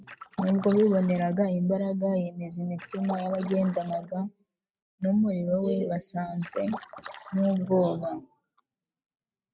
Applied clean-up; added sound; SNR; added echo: neural mask model RNNoise.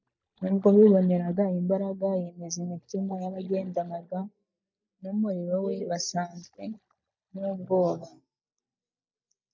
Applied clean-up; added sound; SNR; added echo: neural mask model DeepFilterNet 3.